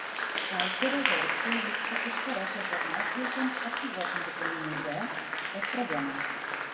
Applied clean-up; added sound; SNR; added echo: none; Applause; -4 dB; reverberation time 1.6 s.